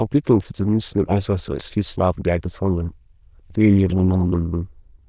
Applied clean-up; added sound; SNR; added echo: neural diffusion model UNIVERSE++.